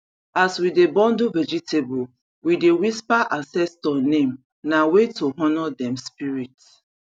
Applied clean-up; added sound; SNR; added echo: none; none; none; none.